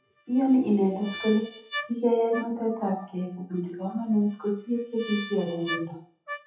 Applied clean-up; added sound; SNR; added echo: classical method WPE with log-MMSE.